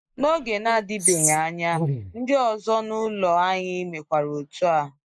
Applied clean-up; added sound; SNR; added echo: neural mask model Resemble Enhance denoiser.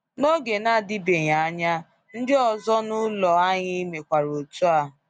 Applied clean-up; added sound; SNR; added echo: none; none; none; none.